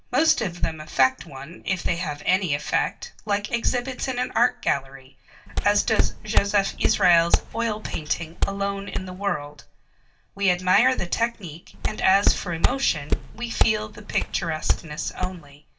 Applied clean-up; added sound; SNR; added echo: none; Walk, footsteps; -1 dB; reverberation time 0.2 s.